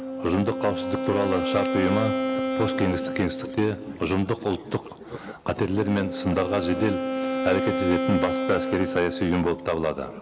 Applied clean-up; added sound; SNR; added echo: none; Wind instrument, woodwind instrument; 3 dB; none.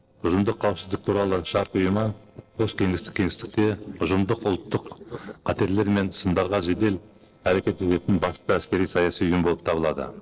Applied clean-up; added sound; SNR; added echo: neural separator model SepFormer DNS4.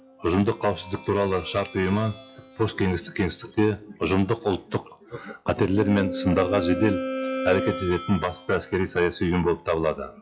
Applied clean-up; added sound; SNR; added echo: classical method log-MMSE.